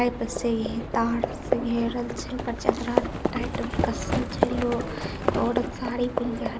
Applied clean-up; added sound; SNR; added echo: none; Livestock, farm animals, working animals; 0 dB; none.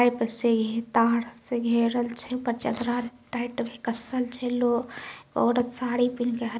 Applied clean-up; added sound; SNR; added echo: none; none; none; none.